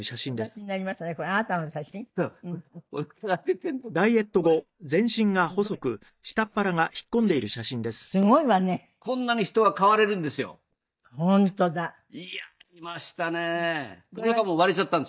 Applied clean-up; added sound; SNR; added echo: neural mask model DeepFilterNet 3.